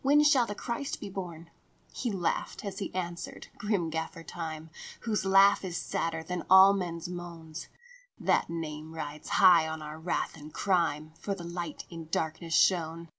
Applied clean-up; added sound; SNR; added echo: none; none; none; none.